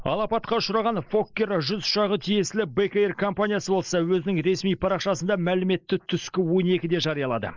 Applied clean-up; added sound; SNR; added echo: neural mask model Resemble Enhance denoiser.